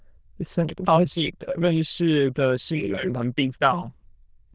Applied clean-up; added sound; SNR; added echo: neural diffusion model UNIVERSE++.